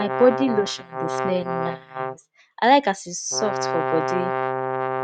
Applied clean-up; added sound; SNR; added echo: neural mask model RNNoise.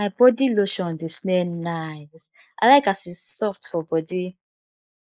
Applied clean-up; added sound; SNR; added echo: neural mask model Resemble Enhance denoiser.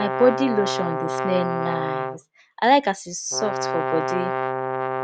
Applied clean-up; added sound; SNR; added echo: none; Brass instrument; 2 dB; none.